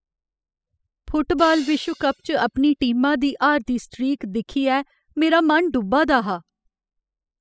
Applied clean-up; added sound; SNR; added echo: classical method spectral subtraction.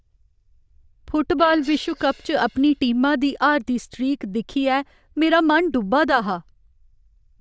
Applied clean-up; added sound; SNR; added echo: neural diffusion model UNIVERSE++.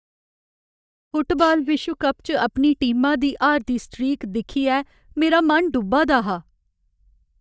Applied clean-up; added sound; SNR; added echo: neural mask model DeepFilterNet 3.